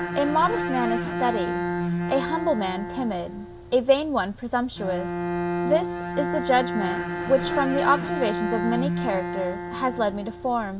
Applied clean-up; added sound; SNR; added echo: none; Bowed string instrument; 3 dB; none.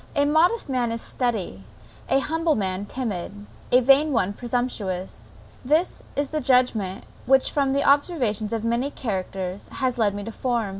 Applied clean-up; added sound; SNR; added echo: none; none; none; none.